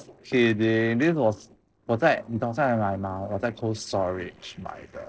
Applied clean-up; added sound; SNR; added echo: neural separator model SepFormer DNS4.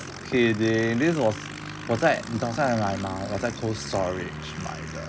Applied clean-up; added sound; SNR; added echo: none; Aircraft; 10 dB; none.